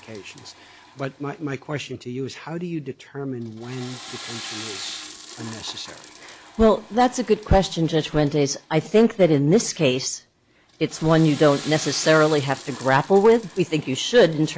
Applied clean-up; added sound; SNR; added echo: none; Toilet flush / Water; 19 dB; none.